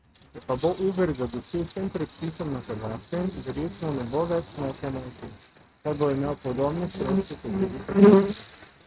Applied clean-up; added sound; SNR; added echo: neural mask model RNNoise.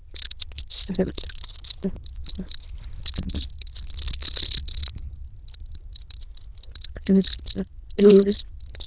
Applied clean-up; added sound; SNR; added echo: neural diffusion model UNIVERSE++.